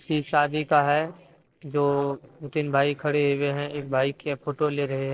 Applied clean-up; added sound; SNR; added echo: neural separator model SepFormer DNS4.